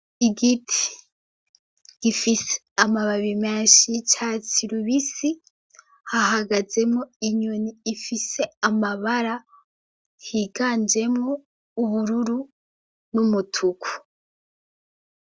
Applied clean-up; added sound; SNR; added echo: none; none; none; none.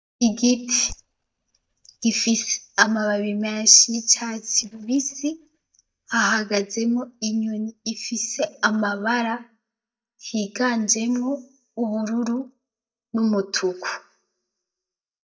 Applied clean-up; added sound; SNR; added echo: neural mask model DeepFilterNet 3.